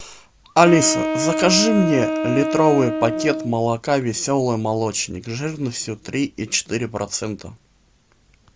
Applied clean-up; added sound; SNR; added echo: none; Wind instrument, woodwind instrument; 3 dB; none.